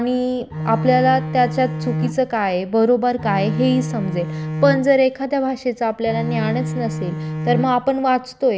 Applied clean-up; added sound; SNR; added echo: none; Bowed string instrument; 6 dB; none.